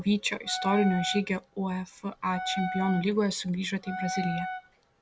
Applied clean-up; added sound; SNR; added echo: none; Wind instrument, woodwind instrument; 7 dB; none.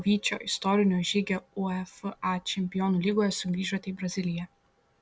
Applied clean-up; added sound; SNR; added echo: none; none; none; none.